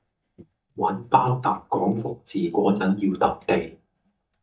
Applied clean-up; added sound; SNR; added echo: neural mask model DeepFilterNet 3.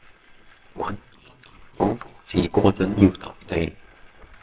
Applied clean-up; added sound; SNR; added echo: neural separator model SepFormer WHAMR!.